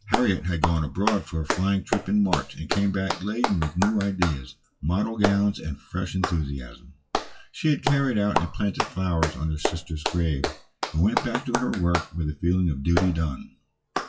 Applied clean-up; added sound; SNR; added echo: classical method WPE with log-MMSE.